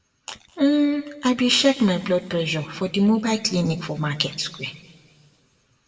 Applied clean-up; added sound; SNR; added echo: none; none; none; reverberation time 1.5 s.